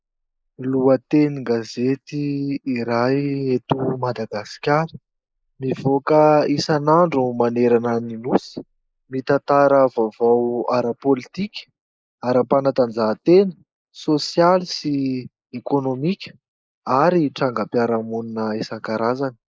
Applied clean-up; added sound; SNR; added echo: neural mask model Resemble Enhance denoiser.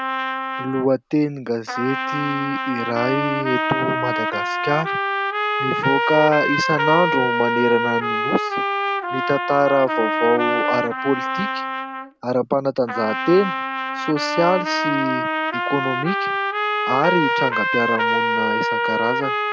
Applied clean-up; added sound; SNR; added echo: none; Trumpet; 0 dB; none.